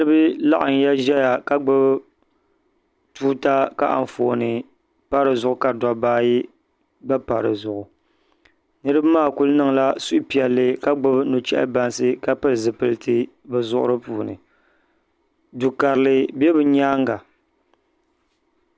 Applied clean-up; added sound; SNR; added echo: none; none; none; none.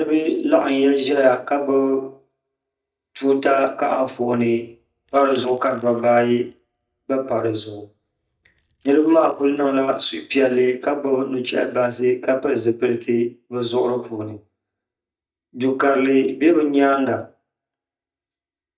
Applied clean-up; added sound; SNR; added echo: neural mask model DeepFilterNet 3.